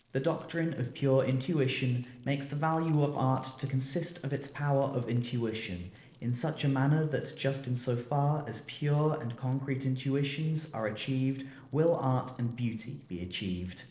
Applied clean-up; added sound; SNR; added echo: neural separator model SepFormer DNS4.